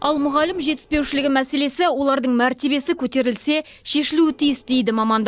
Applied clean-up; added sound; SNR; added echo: neural separator model SepFormer DNS4.